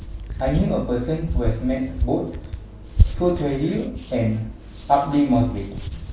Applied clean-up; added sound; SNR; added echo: none; Hands; 3 dB; reverberation time 0.3 s.